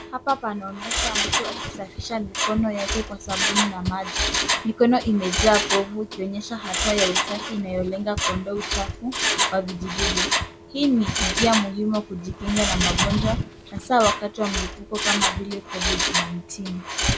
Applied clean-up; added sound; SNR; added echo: none; Mechanisms; 1 dB; none.